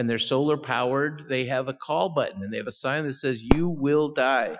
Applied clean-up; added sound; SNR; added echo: classical method Wiener filter.